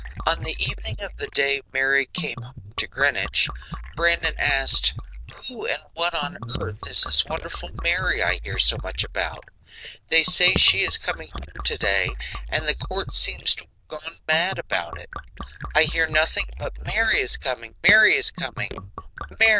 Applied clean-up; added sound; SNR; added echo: neural diffusion model UNIVERSE++.